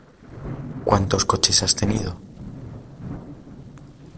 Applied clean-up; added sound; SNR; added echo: neural separator model SepFormer DNS4.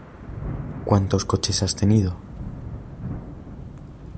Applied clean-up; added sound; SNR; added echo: none; Thunder / Rain; 9 dB; none.